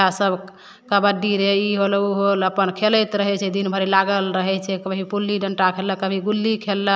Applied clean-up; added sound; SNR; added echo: none; none; none; none.